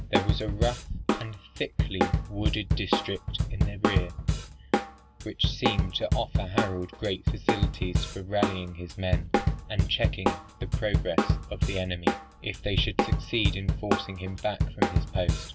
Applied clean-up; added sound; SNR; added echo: none; Drum kit; -4 dB; none.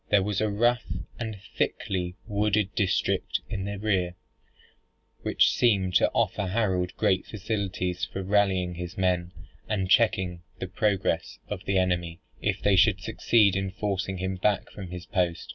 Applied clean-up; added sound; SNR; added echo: none; none; none; none.